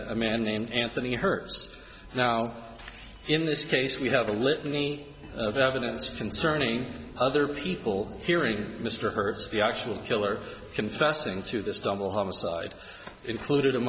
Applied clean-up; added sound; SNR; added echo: none; none; none; none.